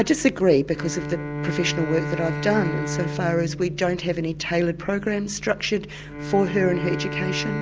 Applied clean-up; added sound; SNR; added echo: none; Bowed string instrument; 7 dB; none.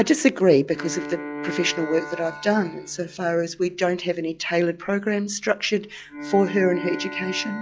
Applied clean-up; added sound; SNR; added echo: classical method log-MMSE.